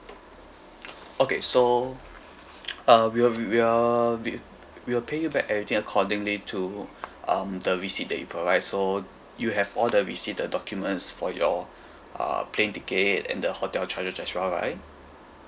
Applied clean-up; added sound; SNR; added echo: none; none; none; none.